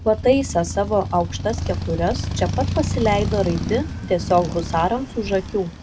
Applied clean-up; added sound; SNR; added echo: none; Motorcycle; 5 dB; none.